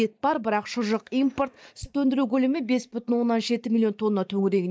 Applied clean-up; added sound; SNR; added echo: neural mask model DeepFilterNet 3.